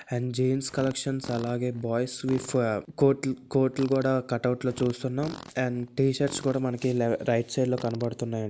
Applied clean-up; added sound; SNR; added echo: none; Fart; 19 dB; none.